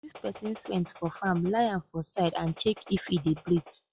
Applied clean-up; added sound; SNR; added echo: classical method log-MMSE.